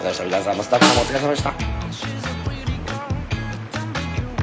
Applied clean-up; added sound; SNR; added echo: none; Snare drum; 2 dB; none.